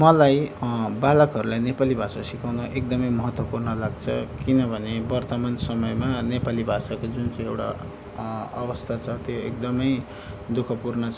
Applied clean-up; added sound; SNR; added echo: none; none; none; none.